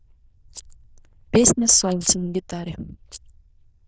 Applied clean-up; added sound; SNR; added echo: neural diffusion model UNIVERSE++.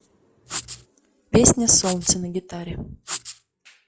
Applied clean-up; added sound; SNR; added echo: classical method log-MMSE.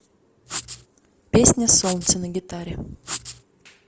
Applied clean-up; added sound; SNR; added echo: none; Writing; 12 dB; none.